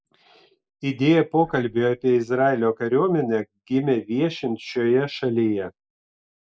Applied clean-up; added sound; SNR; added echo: neural mask model Resemble Enhance denoiser.